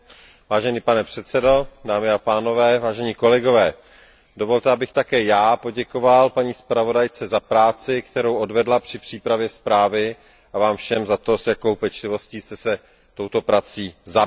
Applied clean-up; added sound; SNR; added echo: none; none; none; none.